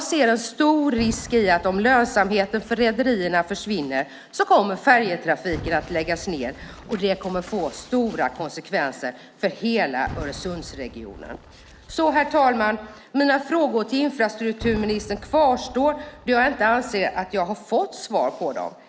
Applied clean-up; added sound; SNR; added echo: none; Fireworks; 20 dB; none.